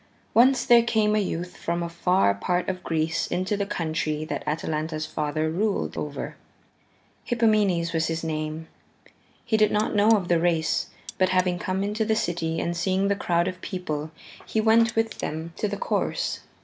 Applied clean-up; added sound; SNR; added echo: none; Cutlery, silverware; 20 dB; none.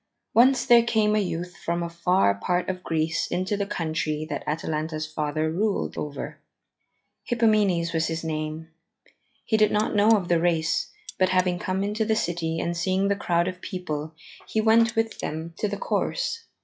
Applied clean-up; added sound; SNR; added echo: classical method log-MMSE.